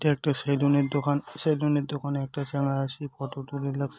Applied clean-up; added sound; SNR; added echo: none; none; none; none.